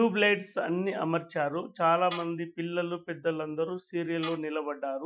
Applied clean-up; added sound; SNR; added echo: classical method Wiener filter.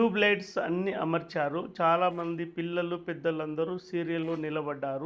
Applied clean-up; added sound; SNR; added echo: neural separator model SepFormer DNS4.